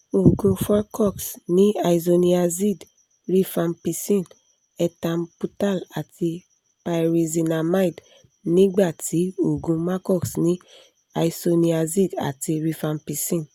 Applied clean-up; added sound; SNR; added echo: none; none; none; none.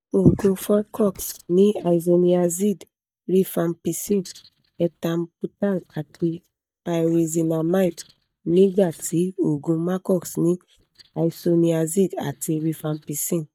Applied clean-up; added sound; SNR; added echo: neural mask model DeepFilterNet 3.